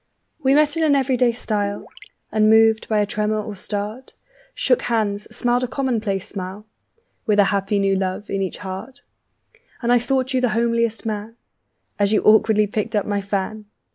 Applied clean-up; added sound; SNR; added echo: neural mask model Resemble Enhance denoiser.